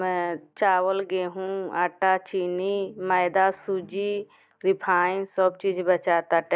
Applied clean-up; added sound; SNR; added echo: neural mask model DeepFilterNet 3.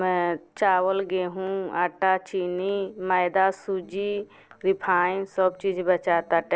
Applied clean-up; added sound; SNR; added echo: neural separator model SepFormer DNS4.